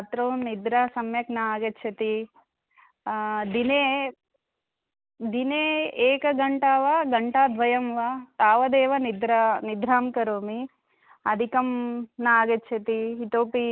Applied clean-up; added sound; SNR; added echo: none; none; none; none.